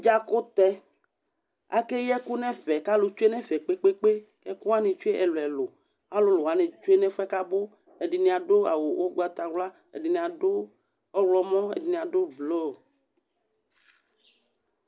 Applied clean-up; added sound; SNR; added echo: none; none; none; none.